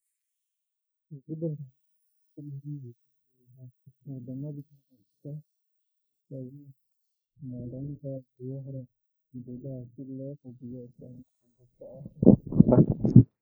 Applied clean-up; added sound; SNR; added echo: neural mask model Resemble Enhance denoiser.